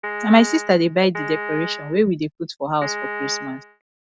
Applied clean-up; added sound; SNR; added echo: none; Piano; 9 dB; none.